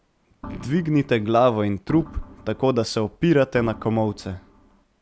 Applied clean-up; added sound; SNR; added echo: none; Organ; 18 dB; none.